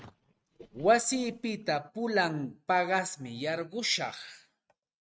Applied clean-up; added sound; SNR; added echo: neural mask model RNNoise.